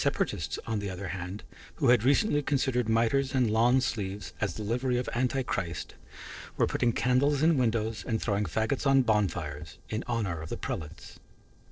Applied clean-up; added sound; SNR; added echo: neural separator model SepFormer DNS4.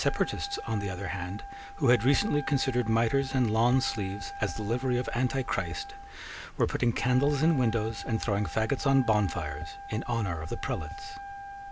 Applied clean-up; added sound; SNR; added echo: none; Wind instrument, woodwind instrument; 13 dB; none.